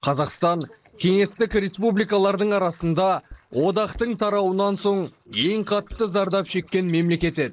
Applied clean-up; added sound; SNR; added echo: neural mask model Resemble Enhance denoiser.